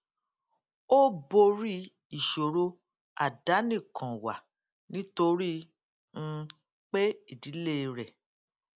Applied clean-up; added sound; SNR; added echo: none; none; none; none.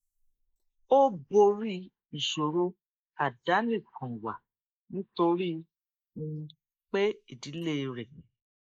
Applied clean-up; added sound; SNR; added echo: neural mask model Resemble Enhance denoiser.